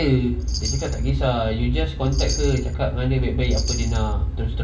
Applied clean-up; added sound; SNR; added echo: none; Chime; 15 dB; reverberation time 0.2 s.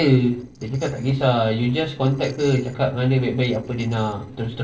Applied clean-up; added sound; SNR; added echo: neural separator model SepFormer DNS4.